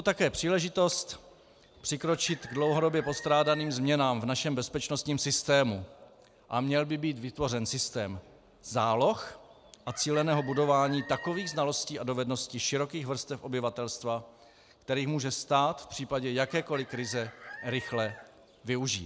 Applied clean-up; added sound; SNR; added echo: none; Chicken, rooster; 17 dB; none.